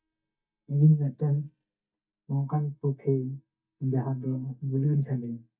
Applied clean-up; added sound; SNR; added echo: neural mask model DeepFilterNet 3.